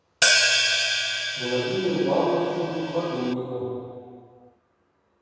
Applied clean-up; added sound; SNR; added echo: none; Hi-hat; -4 dB; reverberation time 2.2 s.